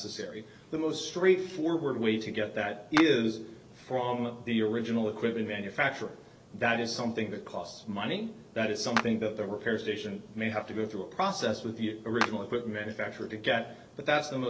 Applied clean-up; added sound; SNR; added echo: none; Clapping; 8 dB; none.